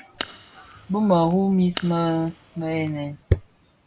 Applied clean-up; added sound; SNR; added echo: none; Fire; 17 dB; none.